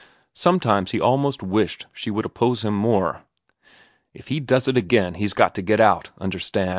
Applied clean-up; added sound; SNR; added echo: none; none; none; none.